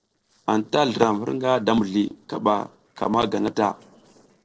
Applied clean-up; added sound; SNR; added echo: neural separator model SepFormer DNS4.